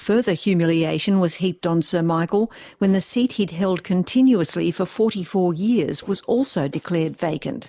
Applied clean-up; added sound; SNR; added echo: neural mask model Resemble Enhance denoiser.